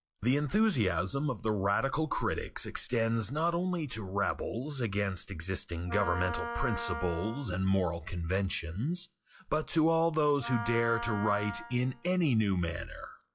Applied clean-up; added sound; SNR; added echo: classical method log-MMSE.